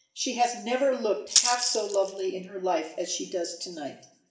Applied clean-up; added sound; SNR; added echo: none; Rattle (instrument); 0 dB; reverberation time 0.7 s.